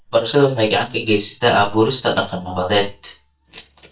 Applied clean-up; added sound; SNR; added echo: neural mask model DeepFilterNet 3.